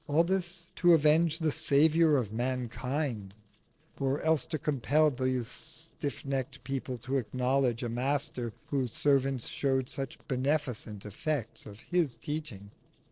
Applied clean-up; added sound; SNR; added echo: neural separator model SepFormer DNS4.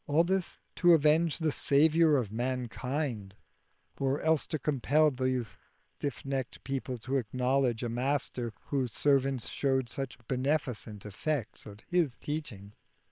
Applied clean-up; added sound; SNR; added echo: neural separator model SepFormer WHAM!.